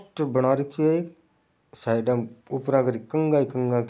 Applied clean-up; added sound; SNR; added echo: none; none; none; none.